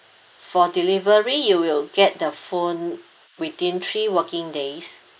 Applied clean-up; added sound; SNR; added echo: neural mask model Resemble Enhance denoiser.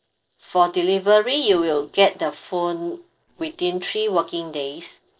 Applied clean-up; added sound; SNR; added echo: neural separator model SepFormer DNS4.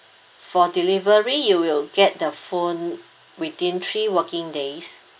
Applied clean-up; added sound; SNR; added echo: none; none; none; none.